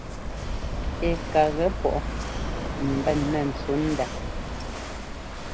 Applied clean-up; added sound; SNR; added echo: none; Walk, footsteps / Waves, surf / Wind; 2 dB; none.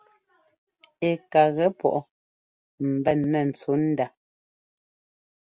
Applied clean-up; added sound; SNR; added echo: none; none; none; none.